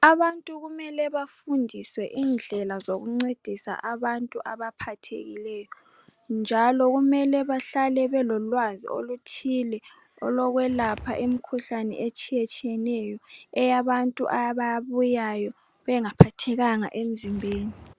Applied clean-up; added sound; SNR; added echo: none; Walk, footsteps; 16 dB; none.